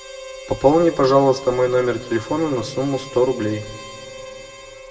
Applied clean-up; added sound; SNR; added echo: none; Harmonica; 16 dB; reverberation time 1.7 s.